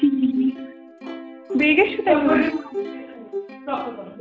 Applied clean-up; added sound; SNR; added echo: none; Plucked string instrument; 12 dB; none.